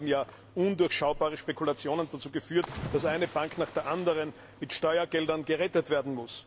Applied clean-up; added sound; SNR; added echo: none; Cricket / Waves, surf; 17 dB; none.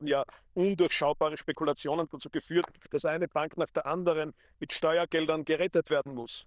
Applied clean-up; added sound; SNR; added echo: neural diffusion model UNIVERSE++.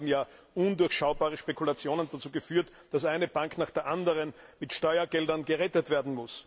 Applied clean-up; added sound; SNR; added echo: none; none; none; none.